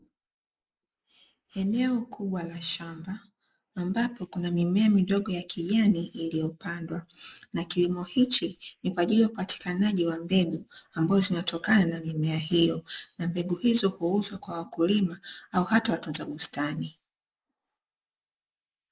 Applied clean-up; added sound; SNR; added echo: neural mask model Resemble Enhance denoiser.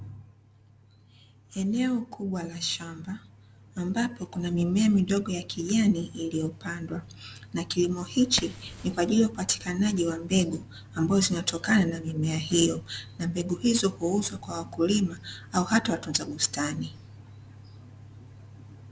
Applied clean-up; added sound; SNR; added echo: none; Fire; 17 dB; none.